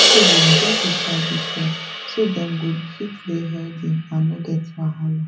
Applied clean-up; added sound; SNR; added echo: none; Crash cymbal; -1 dB; reverberation time 0.4 s.